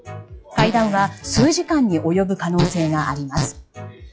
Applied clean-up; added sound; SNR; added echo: classical method log-MMSE.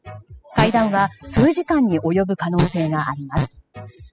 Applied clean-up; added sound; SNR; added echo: classical method spectral subtraction.